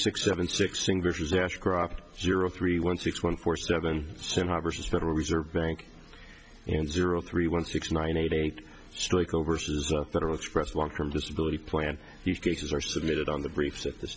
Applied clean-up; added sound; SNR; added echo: none; none; none; none.